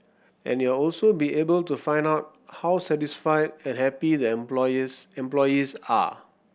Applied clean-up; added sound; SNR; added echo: none; none; none; none.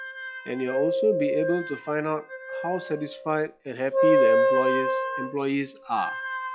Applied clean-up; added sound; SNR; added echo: classical method log-MMSE.